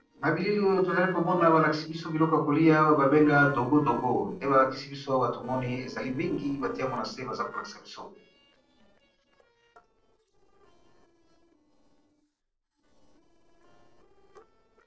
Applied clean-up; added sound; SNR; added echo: neural separator model SepFormer DNS4.